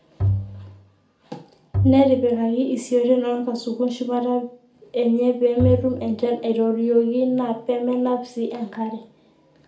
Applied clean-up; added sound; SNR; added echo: none; Bowed string instrument; 5 dB; reverberation time 0.4 s.